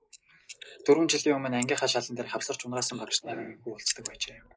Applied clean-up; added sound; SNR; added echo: neural mask model Resemble Enhance denoiser.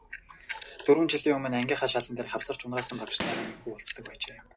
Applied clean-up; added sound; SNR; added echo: none; Gunshot, gunfire + Camera; 11 dB; none.